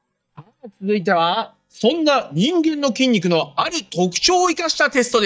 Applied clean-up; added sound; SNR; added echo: neural mask model DeepFilterNet 3.